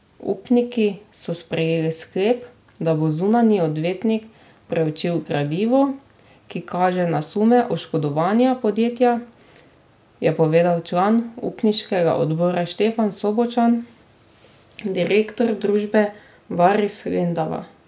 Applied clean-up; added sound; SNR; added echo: none; none; none; none.